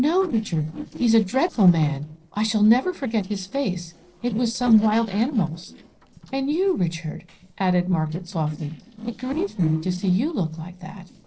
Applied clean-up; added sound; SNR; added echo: neural separator model SepFormer DNS4.